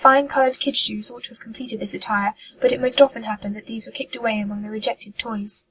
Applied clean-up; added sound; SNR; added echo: none; none; none; none.